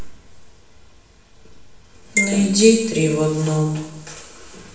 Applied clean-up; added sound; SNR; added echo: none; Marimba, xylophone; 8 dB; reverberation time 0.9 s.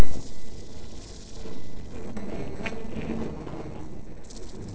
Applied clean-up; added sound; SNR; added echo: neural separator model SepFormer DNS4.